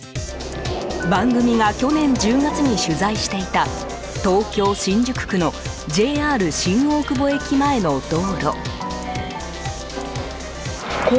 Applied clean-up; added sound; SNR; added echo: none; Piano; 11 dB; none.